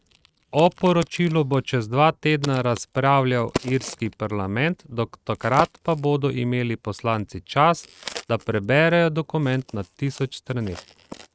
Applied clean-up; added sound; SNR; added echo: neural mask model RNNoise.